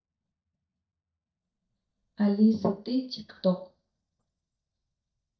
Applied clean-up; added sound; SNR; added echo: neural mask model DeepFilterNet 3.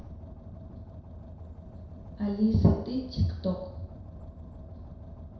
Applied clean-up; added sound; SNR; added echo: none; Car; 12 dB; reverberation time 0.7 s.